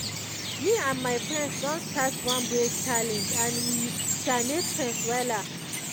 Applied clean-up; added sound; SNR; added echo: none; Chirp, tweet; 1 dB; none.